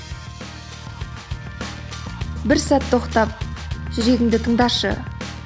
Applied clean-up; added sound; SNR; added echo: none; none; none; none.